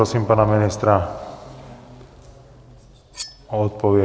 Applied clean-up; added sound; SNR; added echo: none; Cutlery, silverware; 20 dB; none.